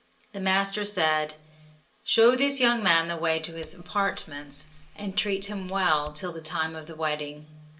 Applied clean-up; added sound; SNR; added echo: none; Fire; 19 dB; reverberation time 0.2 s.